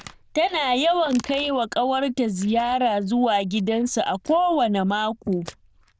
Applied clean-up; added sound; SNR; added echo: neural diffusion model UNIVERSE++.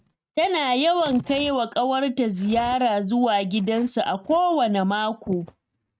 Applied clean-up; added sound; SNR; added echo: neural mask model RNNoise.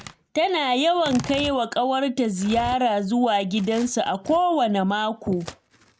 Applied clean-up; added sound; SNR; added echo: none; Tearing; 19 dB; none.